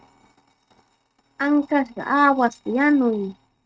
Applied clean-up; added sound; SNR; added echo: neural mask model RNNoise.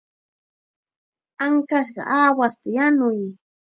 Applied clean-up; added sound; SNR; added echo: none; none; none; none.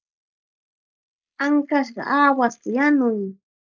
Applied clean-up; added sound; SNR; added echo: neural mask model Resemble Enhance denoiser.